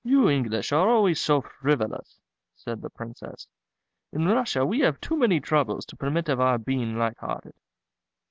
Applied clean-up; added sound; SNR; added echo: none; none; none; none.